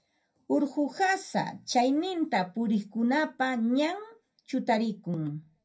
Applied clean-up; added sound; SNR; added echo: none; none; none; reverberation time 0.3 s.